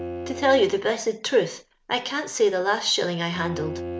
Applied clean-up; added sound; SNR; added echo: none; Bowed string instrument; 13 dB; none.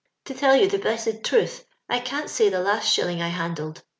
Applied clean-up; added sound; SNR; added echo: none; none; none; none.